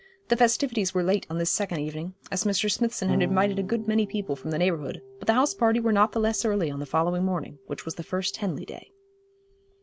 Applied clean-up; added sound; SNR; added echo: none; Electric guitar / Bass guitar; 16 dB; none.